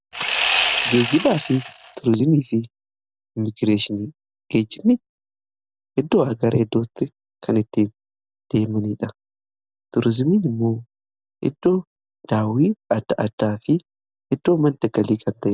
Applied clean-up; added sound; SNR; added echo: none; Sawing; 0 dB; none.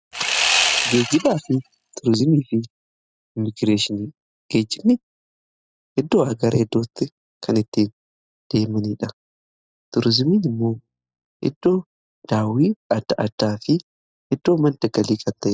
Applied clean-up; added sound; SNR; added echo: classical method spectral subtraction.